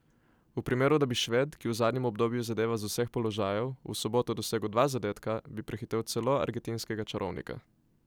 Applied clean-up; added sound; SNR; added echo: none; none; none; none.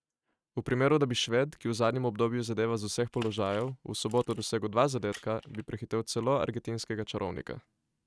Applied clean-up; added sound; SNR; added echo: neural mask model RNNoise.